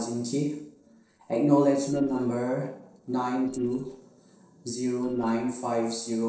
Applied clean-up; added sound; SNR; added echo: neural separator model SepFormer DNS4.